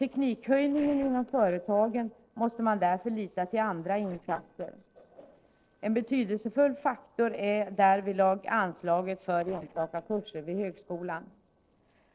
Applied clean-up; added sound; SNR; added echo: neural separator model SepFormer DNS4.